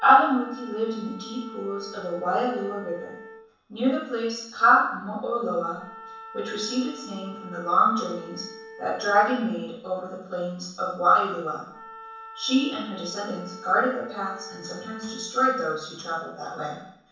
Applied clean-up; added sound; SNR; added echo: none; Wind instrument, woodwind instrument; 18 dB; reverberation time 0.7 s.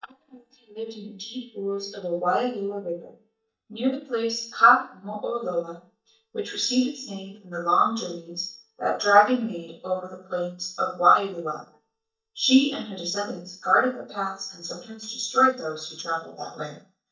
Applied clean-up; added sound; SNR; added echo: neural mask model DeepFilterNet 3.